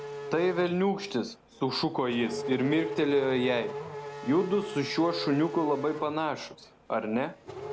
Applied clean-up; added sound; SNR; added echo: none; Race car, auto racing / Accelerating, revving, vroom; 10 dB; none.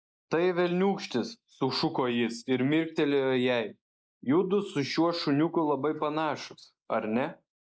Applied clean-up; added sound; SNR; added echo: neural mask model Resemble Enhance denoiser.